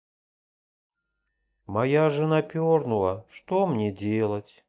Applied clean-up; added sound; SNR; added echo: neural mask model DeepFilterNet 3.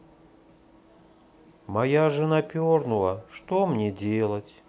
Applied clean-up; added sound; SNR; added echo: none; none; none; none.